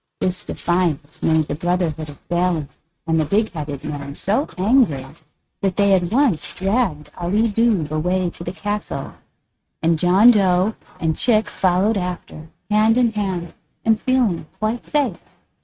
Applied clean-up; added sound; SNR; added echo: neural mask model RNNoise.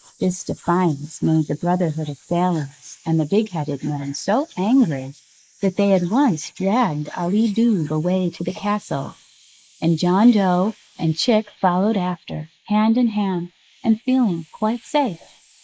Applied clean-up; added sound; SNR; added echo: neural mask model Resemble Enhance denoiser.